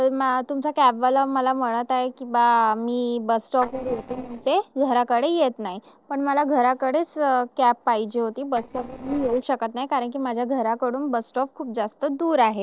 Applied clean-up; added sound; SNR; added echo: neural separator model SepFormer DNS4.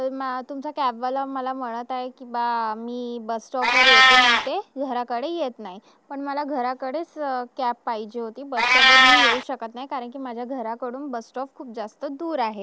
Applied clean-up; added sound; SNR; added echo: none; Meow; -4 dB; none.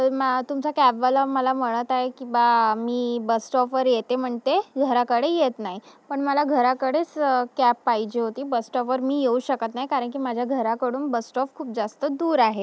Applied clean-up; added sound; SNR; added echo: none; none; none; none.